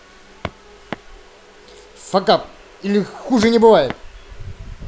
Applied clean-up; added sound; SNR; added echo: none; Walk, footsteps; 12 dB; none.